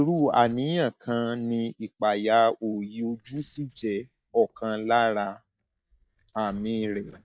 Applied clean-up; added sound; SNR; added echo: neural mask model DeepFilterNet 3.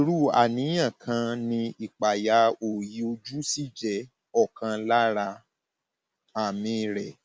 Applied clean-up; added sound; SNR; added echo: none; none; none; none.